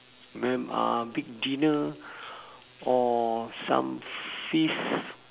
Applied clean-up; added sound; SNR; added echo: none; none; none; none.